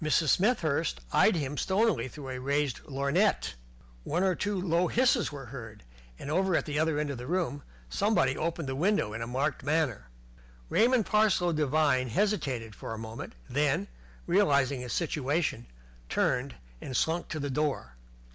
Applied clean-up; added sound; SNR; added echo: none; none; none; none.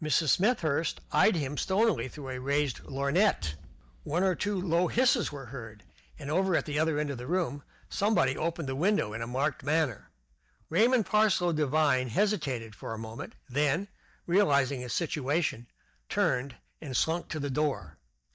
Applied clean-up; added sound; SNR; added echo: neural mask model DeepFilterNet 3.